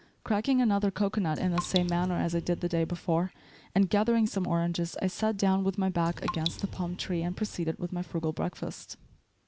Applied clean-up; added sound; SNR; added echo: none; Raindrop; 12 dB; none.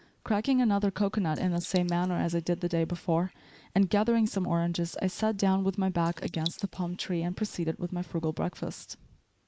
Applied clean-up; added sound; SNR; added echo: neural mask model Resemble Enhance denoiser.